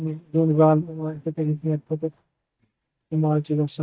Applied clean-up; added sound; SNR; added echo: neural mask model DeepFilterNet 3.